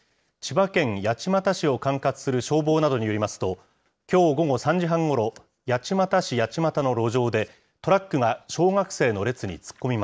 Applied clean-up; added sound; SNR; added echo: none; none; none; none.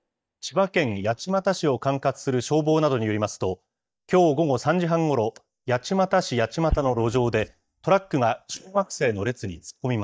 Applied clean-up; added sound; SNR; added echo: neural mask model DeepFilterNet 3.